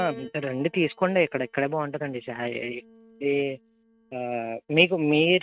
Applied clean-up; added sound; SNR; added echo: neural mask model RNNoise.